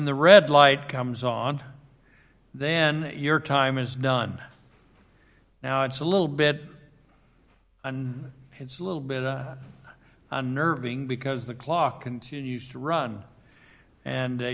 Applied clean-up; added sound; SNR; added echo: none; none; none; none.